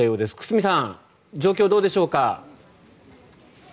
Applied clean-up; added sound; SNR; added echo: none; none; none; none.